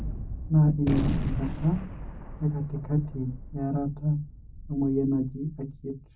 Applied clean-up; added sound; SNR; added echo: none; Gunshot, gunfire; 6 dB; reverberation time 0.4 s.